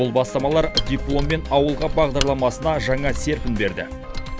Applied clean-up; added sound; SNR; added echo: none; Mechanisms; 7 dB; none.